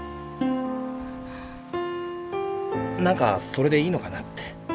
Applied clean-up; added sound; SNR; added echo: none; Plucked string instrument; 8 dB; none.